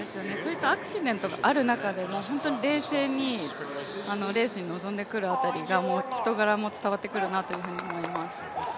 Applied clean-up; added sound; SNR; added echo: none; none; none; none.